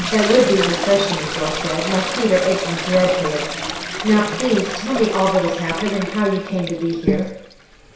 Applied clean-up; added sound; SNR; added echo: none; Toilet flush; 6 dB; reverberation time 0.7 s.